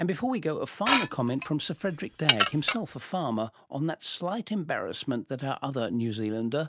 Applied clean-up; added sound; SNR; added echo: none; Dishes, pots, and pans / Glass; -2 dB; none.